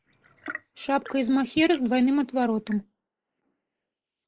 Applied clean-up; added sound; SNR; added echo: neural mask model Resemble Enhance denoiser.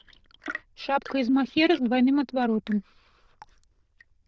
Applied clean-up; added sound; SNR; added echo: neural diffusion model UNIVERSE++.